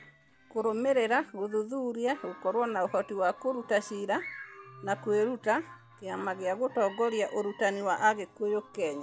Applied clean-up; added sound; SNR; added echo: none; none; none; none.